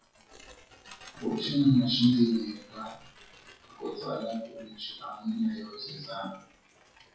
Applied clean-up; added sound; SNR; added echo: classical method WPE with log-MMSE.